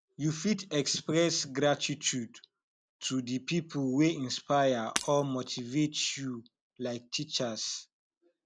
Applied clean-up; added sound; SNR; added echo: none; Shatter; 10 dB; none.